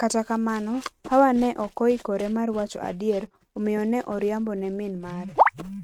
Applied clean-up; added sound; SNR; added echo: neural mask model RNNoise.